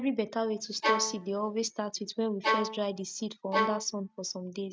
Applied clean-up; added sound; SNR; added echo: neural mask model RNNoise.